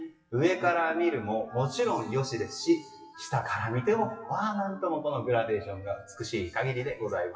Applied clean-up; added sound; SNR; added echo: classical method WPE with log-MMSE.